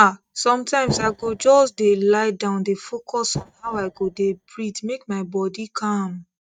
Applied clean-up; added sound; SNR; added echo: neural mask model RNNoise.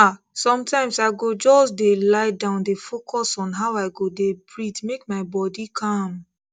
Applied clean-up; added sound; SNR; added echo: none; none; none; none.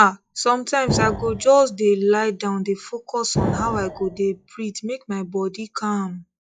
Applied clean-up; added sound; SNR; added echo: classical method log-MMSE.